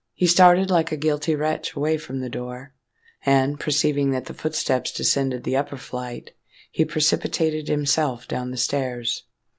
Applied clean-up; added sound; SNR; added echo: none; none; none; none.